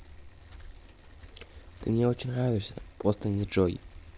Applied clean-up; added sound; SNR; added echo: none; Bicycle; 18 dB; none.